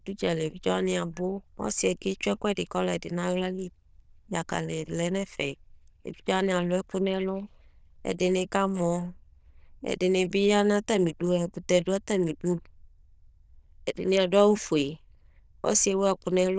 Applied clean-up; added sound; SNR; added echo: neural diffusion model UNIVERSE++.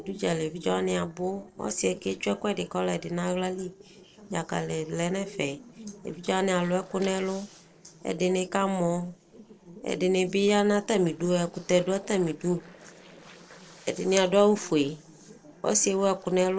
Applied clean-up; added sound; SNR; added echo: neural separator model SepFormer DNS4.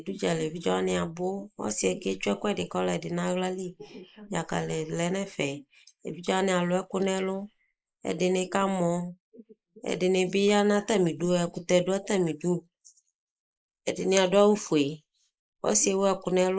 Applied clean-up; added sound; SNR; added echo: neural mask model Resemble Enhance denoiser.